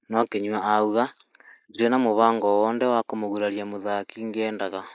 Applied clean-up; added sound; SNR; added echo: neural mask model Resemble Enhance denoiser.